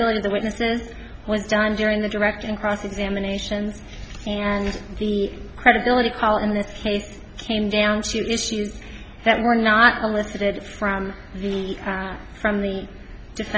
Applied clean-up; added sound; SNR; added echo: none; none; none; none.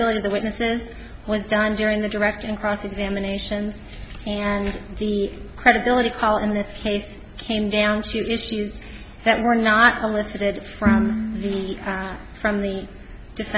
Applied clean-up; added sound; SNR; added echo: none; Bowed string instrument; 3 dB; none.